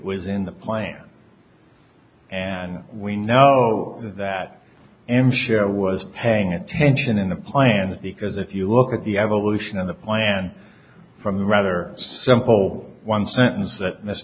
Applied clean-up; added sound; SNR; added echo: none; none; none; none.